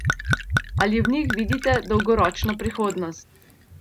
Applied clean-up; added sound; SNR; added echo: none; Gurgling / Chink, clink / Liquid; 3 dB; none.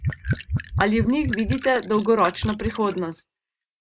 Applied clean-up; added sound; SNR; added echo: neural mask model Resemble Enhance denoiser.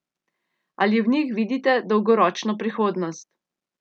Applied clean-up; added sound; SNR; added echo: none; none; none; none.